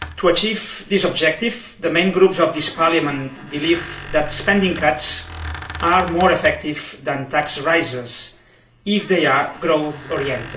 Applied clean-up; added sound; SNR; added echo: none; Squeak; 16 dB; reverberation time 0.4 s.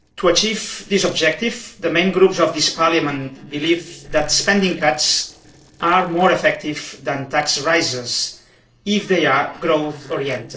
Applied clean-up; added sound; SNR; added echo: neural separator model SepFormer DNS4.